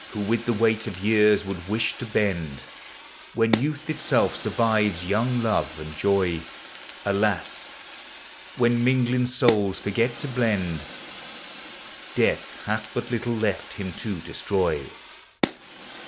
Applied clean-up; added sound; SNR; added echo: none; Fire; 11 dB; none.